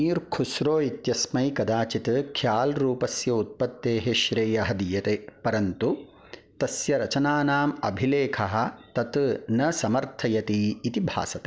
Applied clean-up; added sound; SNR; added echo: none; none; none; none.